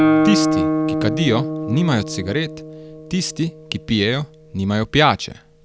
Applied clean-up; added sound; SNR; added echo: none; Guitar; 1 dB; none.